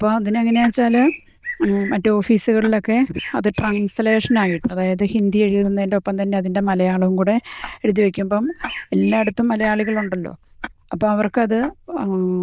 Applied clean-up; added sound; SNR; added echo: neural diffusion model UNIVERSE++.